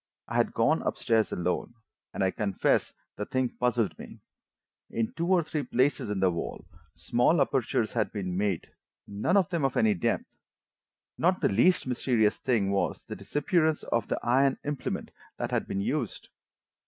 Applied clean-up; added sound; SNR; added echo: none; none; none; none.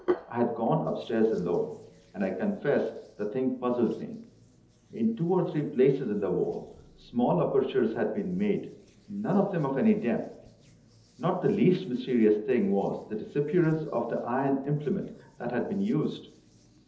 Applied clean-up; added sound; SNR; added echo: none; Hands; 18 dB; reverberation time 1.2 s.